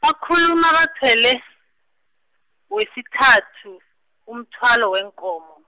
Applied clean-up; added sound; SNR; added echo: none; none; none; none.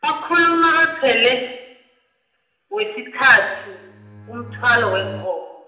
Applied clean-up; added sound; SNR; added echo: none; Bowed string instrument; 16 dB; reverberation time 0.8 s.